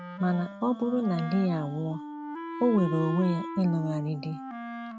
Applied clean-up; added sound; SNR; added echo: none; Wind instrument, woodwind instrument; 9 dB; none.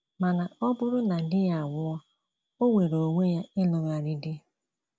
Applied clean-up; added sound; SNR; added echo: none; none; none; none.